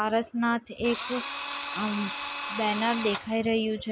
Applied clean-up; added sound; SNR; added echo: none; Drill; 6 dB; none.